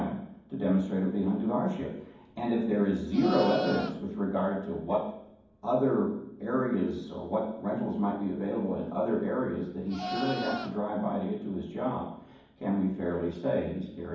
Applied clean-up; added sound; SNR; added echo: none; Livestock, farm animals, working animals; 9 dB; reverberation time 1.2 s.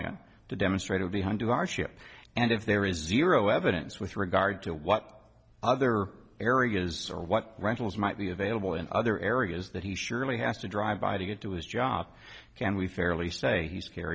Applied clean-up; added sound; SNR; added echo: none; none; none; none.